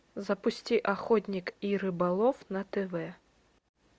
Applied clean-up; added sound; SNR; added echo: none; none; none; none.